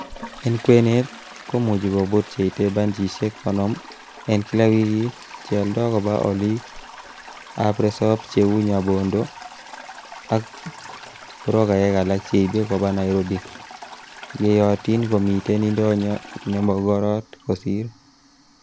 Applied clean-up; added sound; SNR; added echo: none; Toilet flush; 18 dB; none.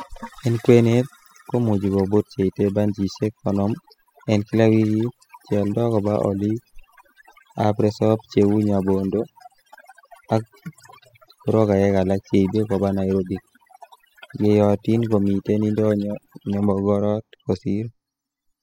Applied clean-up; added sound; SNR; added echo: classical method spectral subtraction.